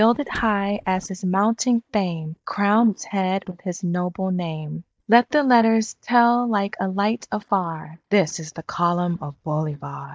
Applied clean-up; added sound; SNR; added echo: neural mask model DeepFilterNet 3.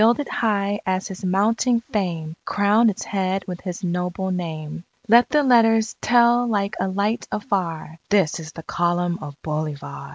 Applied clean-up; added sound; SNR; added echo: none; none; none; none.